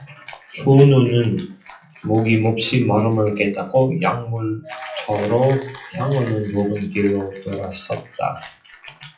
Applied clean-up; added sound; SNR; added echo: classical method WPE with log-MMSE.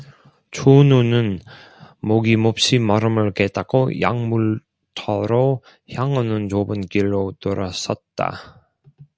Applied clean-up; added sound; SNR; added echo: none; none; none; none.